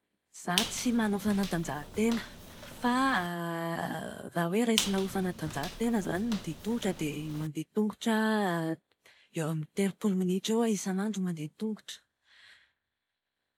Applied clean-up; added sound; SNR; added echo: none; Squeak; 8 dB; none.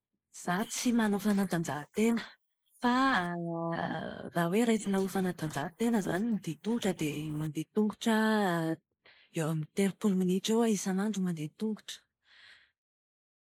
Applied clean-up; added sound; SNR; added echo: neural mask model Resemble Enhance denoiser.